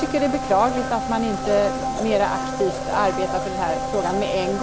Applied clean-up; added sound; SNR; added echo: none; Domestic sounds, home sounds; 4 dB; none.